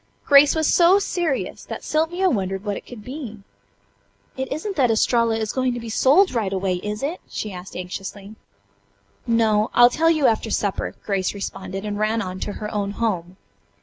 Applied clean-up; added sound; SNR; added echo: none; none; none; none.